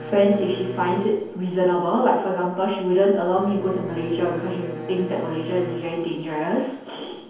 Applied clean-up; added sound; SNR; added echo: none; Bowed string instrument; 13 dB; reverberation time 0.9 s.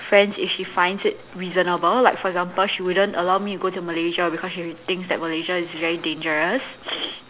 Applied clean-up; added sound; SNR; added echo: none; none; none; none.